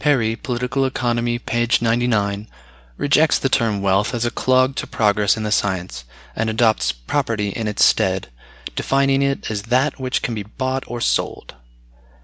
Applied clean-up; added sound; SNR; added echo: none; none; none; none.